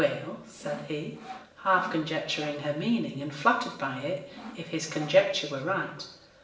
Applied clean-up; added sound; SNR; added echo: none; Sawing; 16 dB; reverberation time 0.7 s.